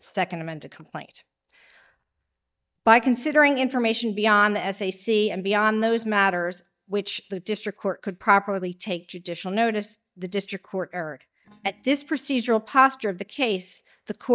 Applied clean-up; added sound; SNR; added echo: neural mask model DeepFilterNet 3.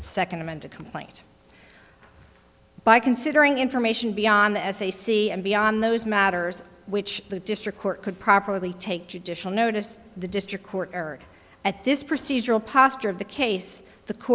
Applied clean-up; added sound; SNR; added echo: none; none; none; none.